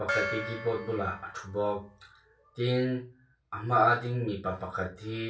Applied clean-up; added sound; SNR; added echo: none; Gong; 8 dB; reverberation time 0.2 s.